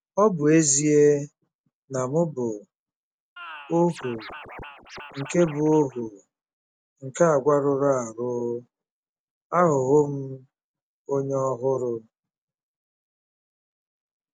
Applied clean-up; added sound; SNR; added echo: none; Scratching (performance technique); 16 dB; none.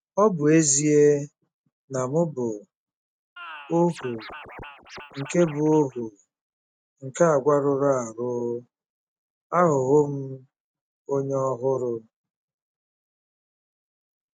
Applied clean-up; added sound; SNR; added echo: neural mask model RNNoise.